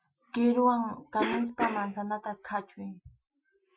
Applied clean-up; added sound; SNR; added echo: classical method Wiener filter.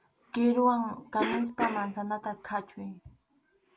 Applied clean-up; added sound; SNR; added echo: none; Cough; 10 dB; none.